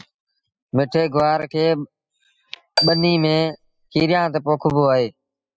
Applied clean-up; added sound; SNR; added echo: classical method spectral subtraction.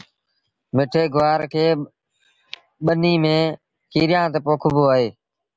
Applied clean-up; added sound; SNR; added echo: none; none; none; none.